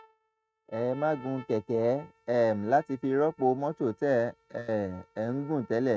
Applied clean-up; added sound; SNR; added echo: neural mask model RNNoise.